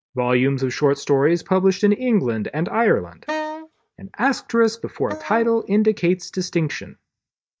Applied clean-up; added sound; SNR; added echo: neural mask model DeepFilterNet 3.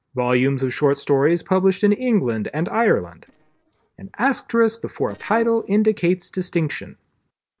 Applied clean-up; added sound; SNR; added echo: neural separator model SepFormer DNS4.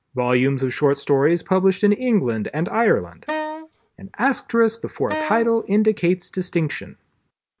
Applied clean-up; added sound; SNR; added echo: none; Wind instrument, woodwind instrument; 9 dB; none.